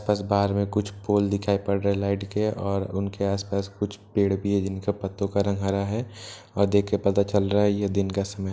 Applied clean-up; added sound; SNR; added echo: none; none; none; none.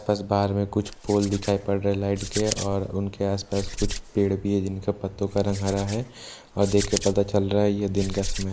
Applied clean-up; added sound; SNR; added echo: neural mask model Resemble Enhance denoiser.